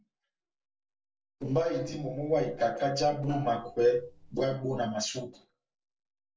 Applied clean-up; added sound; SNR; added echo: neural separator model SepFormer DNS4.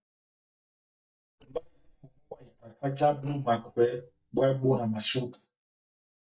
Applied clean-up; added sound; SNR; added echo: neural mask model DeepFilterNet 3.